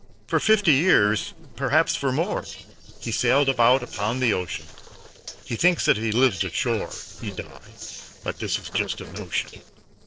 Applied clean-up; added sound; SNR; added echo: neural separator model SepFormer DNS4.